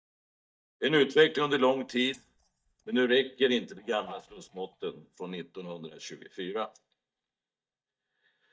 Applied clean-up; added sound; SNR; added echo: neural mask model DeepFilterNet 3.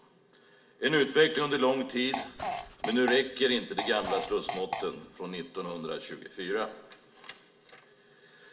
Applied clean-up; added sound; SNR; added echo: none; Fart; 6 dB; reverberation time 0.6 s.